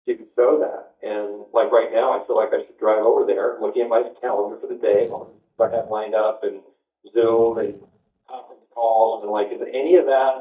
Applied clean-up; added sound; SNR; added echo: neural mask model DeepFilterNet 3.